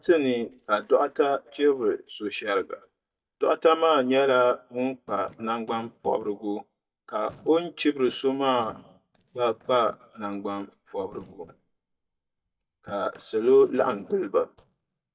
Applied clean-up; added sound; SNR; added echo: neural mask model DeepFilterNet 3.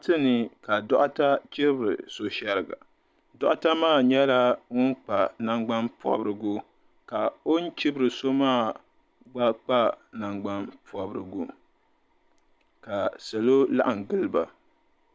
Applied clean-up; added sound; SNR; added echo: none; none; none; none.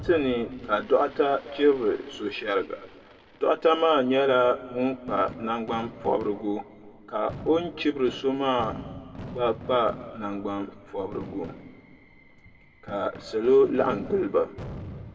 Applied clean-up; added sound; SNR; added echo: none; Fireworks; 17 dB; reverberation time 1.4 s.